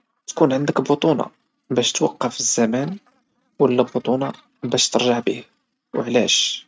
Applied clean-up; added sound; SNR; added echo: neural mask model RNNoise.